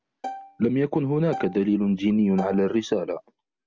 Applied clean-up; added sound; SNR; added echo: none; Bowed string instrument; 15 dB; none.